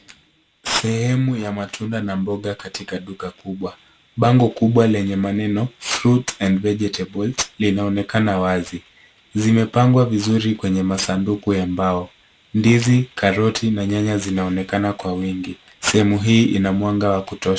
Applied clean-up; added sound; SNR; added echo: none; none; none; none.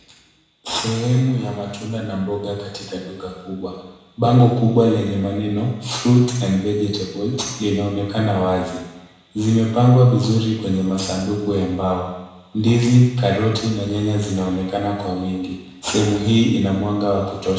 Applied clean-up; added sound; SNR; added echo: none; none; none; reverberation time 1.0 s.